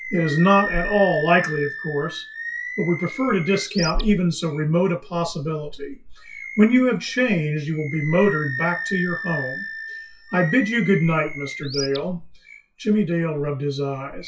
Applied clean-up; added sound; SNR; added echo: classical method WPE with log-MMSE.